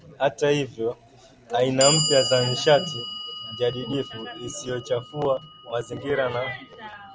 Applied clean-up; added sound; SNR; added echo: none; Clock; 7 dB; none.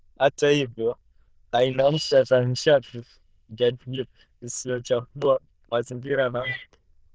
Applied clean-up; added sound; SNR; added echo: neural diffusion model UNIVERSE++.